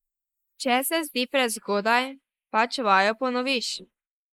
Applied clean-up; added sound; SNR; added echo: neural mask model Resemble Enhance denoiser.